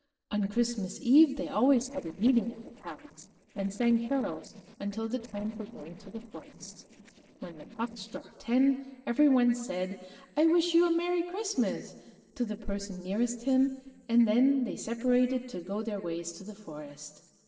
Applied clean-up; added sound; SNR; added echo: neural separator model SepFormer DNS4.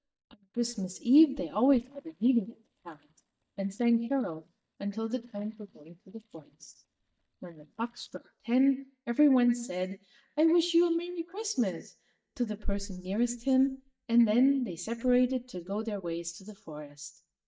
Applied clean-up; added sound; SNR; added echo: neural mask model DeepFilterNet 3.